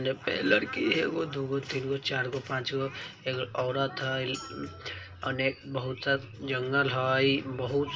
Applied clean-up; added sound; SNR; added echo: none; Bell; 20 dB; reverberation time 0.2 s.